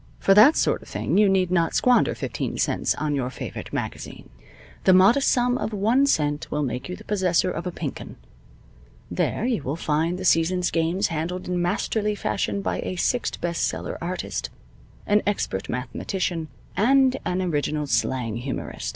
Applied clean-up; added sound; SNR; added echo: none; none; none; none.